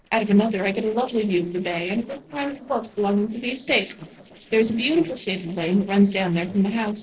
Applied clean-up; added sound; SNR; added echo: neural separator model SepFormer DNS4.